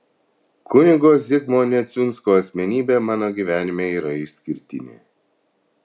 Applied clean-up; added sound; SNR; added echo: none; none; none; none.